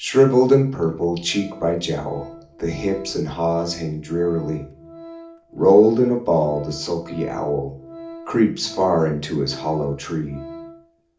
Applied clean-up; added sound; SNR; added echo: none; Organ; 18 dB; reverberation time 0.4 s.